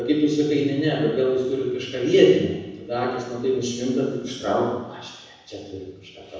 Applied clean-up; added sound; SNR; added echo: none; none; none; reverberation time 1.1 s.